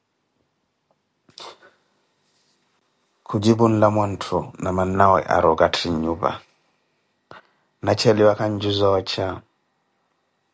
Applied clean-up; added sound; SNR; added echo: none; none; none; none.